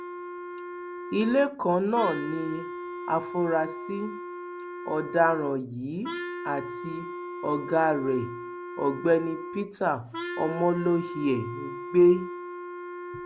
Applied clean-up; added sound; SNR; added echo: none; Wind instrument, woodwind instrument; 9 dB; none.